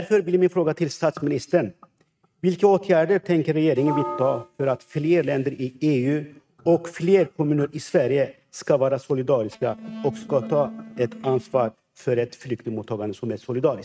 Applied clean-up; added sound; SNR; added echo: neural mask model RNNoise.